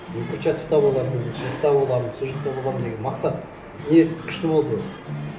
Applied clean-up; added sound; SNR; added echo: none; none; none; none.